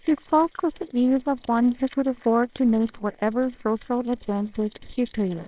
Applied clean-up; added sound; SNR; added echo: neural separator model SepFormer WHAMR!.